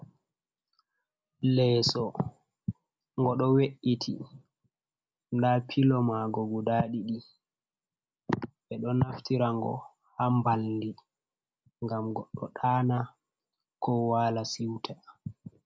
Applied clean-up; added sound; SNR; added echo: none; none; none; none.